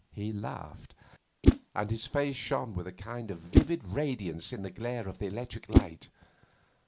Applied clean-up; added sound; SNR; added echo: none; Whoosh, swoosh, swish; -4 dB; none.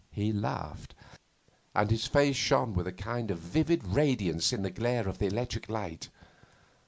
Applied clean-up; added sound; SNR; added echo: none; none; none; none.